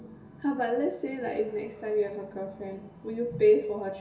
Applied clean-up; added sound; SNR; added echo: none; none; none; reverberation time 0.5 s.